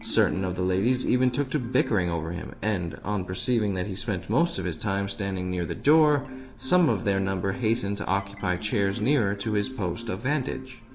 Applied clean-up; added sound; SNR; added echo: none; Marimba, xylophone; 15 dB; none.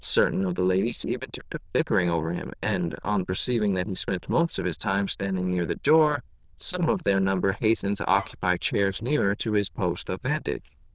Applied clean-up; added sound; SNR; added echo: neural diffusion model UNIVERSE++.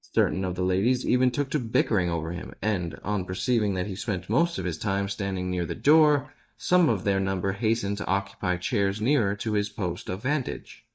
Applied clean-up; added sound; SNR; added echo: neural mask model DeepFilterNet 3.